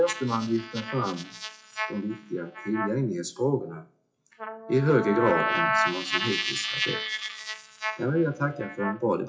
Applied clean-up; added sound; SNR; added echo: classical method WPE with log-MMSE.